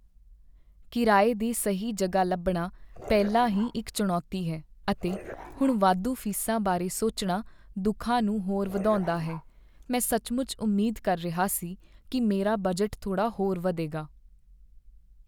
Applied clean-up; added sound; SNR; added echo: none; Dog; 15 dB; none.